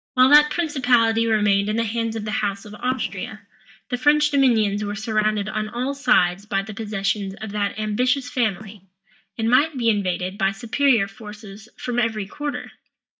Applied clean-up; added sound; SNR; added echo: neural mask model DeepFilterNet 3.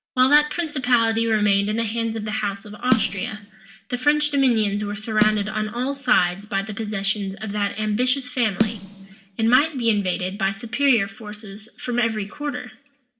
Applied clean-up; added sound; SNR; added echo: none; Snare drum; 7 dB; reverberation time 0.5 s.